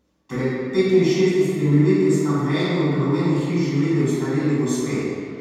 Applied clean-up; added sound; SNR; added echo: none; none; none; reverberation time 2.1 s.